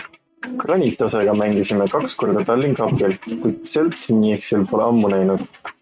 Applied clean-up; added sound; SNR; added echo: neural mask model RNNoise.